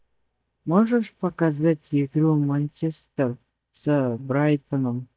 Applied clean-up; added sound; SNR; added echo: neural mask model DeepFilterNet 3.